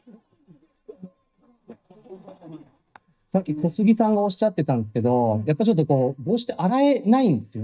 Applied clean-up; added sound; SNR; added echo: neural mask model DeepFilterNet 3.